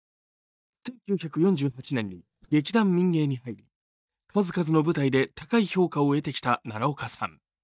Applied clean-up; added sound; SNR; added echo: neural mask model DeepFilterNet 3.